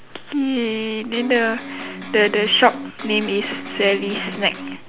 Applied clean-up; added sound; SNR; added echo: none; Electric guitar; 11 dB; none.